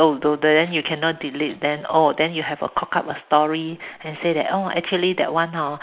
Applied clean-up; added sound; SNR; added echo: neural mask model Resemble Enhance denoiser.